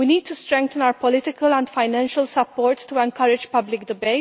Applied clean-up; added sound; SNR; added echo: none; none; none; none.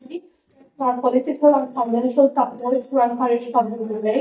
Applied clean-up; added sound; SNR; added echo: neural mask model DeepFilterNet 3.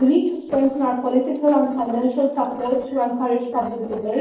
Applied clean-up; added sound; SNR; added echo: neural separator model SepFormer DNS4.